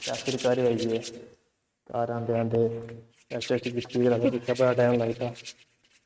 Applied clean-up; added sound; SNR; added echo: neural mask model RNNoise.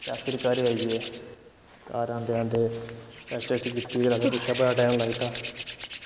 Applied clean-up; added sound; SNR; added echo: none; Hands; 8 dB; none.